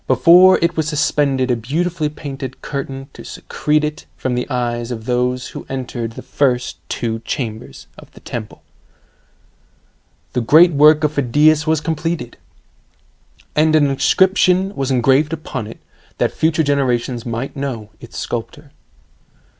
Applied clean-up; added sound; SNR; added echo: none; none; none; none.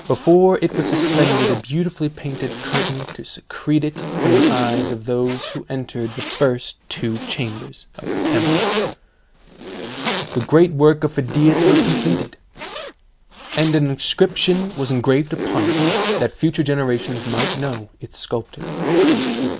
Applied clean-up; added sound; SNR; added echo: none; Zipper (clothing); 2 dB; none.